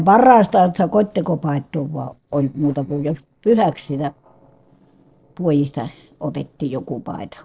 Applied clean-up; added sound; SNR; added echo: neural separator model SepFormer DNS4.